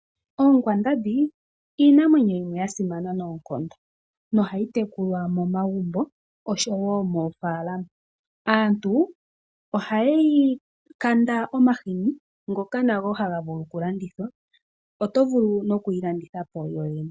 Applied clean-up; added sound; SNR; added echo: none; none; none; none.